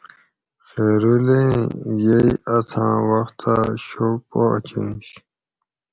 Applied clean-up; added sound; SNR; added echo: none; none; none; none.